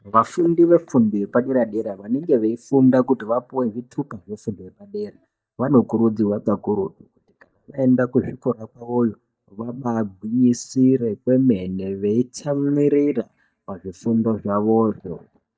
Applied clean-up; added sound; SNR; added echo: neural mask model DeepFilterNet 3.